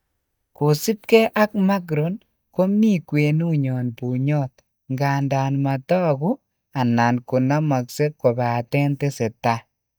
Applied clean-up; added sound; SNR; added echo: neural mask model DeepFilterNet 3.